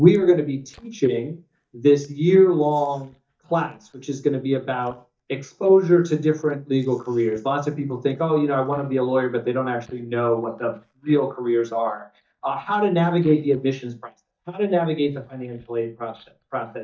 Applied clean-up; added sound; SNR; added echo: neural mask model DeepFilterNet 3.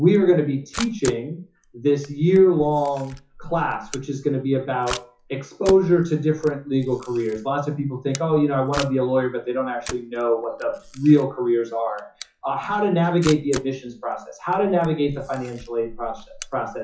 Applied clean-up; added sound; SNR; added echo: classical method WPE with log-MMSE.